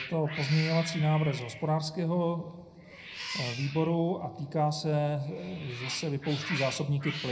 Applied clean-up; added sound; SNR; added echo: none; Cat; 11 dB; reverberation time 0.4 s.